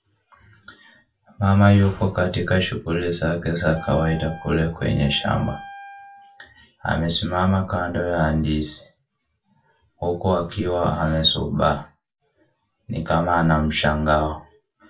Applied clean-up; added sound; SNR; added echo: none; Wind instrument, woodwind instrument; 18 dB; reverberation time 0.2 s.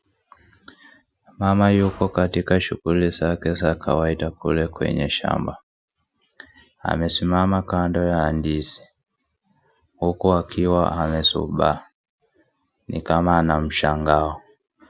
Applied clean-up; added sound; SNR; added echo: none; none; none; none.